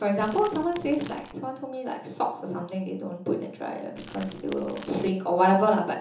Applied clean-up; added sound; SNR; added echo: none; Crumpling, crinkling / Crackle; 18 dB; reverberation time 1.2 s.